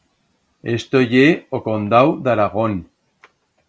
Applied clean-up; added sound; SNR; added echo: none; none; none; none.